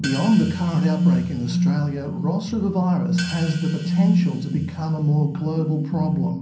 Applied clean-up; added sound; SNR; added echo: none; Hi-hat; 20 dB; reverberation time 0.6 s.